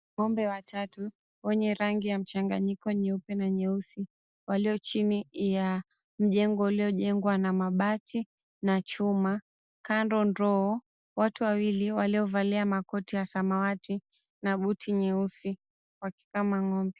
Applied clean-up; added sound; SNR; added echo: none; none; none; none.